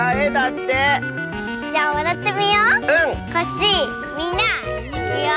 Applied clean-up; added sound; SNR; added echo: none; none; none; none.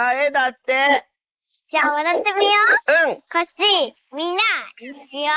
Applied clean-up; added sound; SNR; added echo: neural mask model Resemble Enhance denoiser.